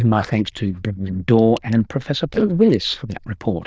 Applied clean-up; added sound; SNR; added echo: neural diffusion model UNIVERSE++.